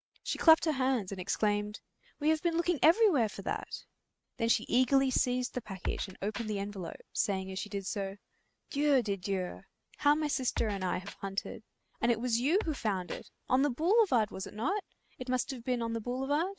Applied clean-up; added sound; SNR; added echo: neural mask model RNNoise.